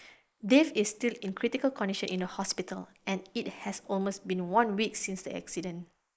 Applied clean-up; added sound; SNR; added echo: neural mask model Resemble Enhance denoiser.